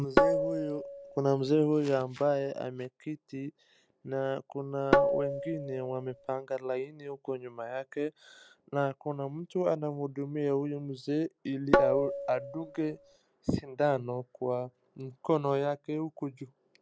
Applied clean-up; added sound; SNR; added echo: none; Tabla; -3 dB; none.